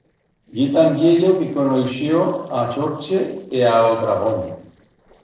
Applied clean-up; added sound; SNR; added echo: neural separator model SepFormer DNS4.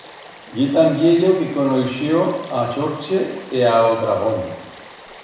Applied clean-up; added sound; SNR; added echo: none; Stream / Frog; 20 dB; reverberation time 1.0 s.